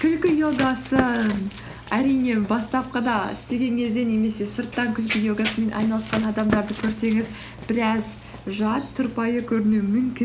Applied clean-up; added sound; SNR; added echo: none; Run; 11 dB; none.